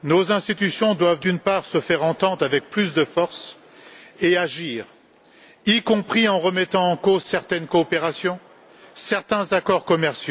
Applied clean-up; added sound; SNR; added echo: none; none; none; none.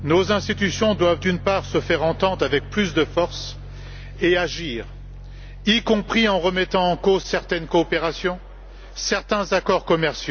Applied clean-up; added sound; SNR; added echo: none; Piano; 14 dB; none.